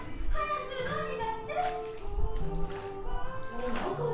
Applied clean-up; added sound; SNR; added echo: none; Bathtub (filling or washing); -3 dB; reverberation time 0.6 s.